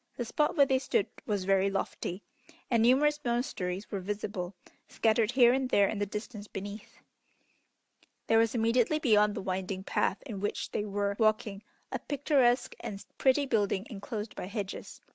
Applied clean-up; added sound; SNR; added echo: none; none; none; none.